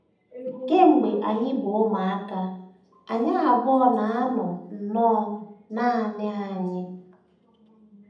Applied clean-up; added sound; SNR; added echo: none; none; none; reverberation time 0.8 s.